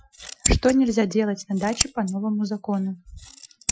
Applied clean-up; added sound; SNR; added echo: classical method Wiener filter.